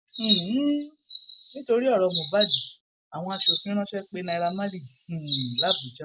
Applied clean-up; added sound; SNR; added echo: neural mask model Resemble Enhance denoiser.